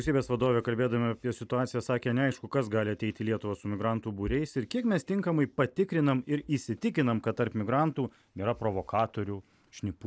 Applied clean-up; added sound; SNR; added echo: none; none; none; none.